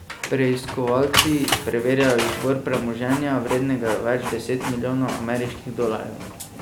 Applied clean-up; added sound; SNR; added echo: none; Printer; 6 dB; none.